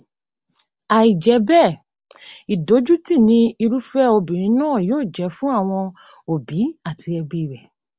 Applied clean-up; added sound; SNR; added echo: none; none; none; none.